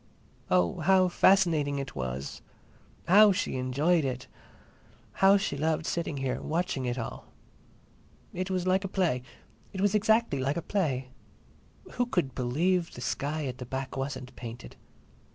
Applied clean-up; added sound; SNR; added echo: none; none; none; none.